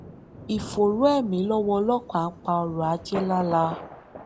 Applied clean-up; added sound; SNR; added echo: none; Thunder; 14 dB; none.